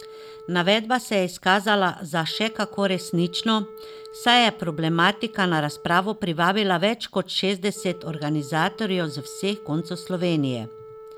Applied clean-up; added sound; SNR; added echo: none; Wind instrument, woodwind instrument; 18 dB; none.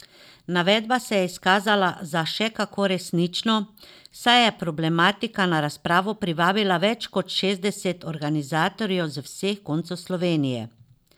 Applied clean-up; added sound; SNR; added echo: none; none; none; none.